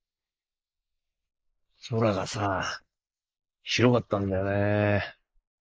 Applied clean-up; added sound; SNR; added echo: neural mask model Resemble Enhance denoiser.